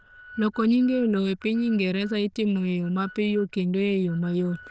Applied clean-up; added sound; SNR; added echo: neural diffusion model UNIVERSE++.